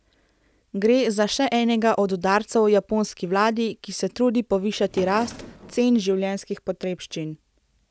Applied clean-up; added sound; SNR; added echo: none; Drawer open or close; 17 dB; none.